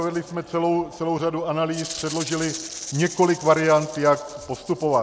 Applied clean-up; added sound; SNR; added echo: none; Rattle (instrument); 15 dB; none.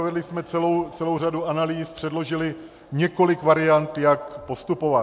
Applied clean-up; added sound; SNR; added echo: none; none; none; none.